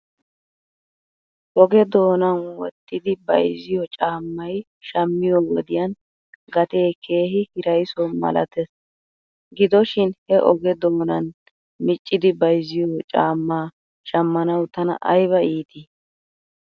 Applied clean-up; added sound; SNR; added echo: none; none; none; none.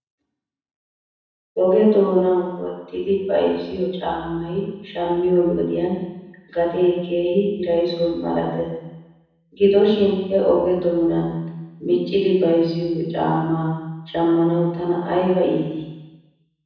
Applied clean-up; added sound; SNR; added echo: none; none; none; reverberation time 1.1 s.